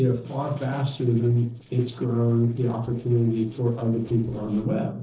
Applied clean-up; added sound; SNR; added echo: neural separator model SepFormer DNS4.